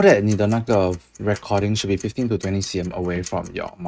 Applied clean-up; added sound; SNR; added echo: neural mask model RNNoise.